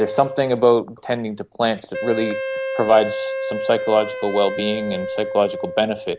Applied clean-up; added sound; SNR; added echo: none; Wind instrument, woodwind instrument; 7 dB; none.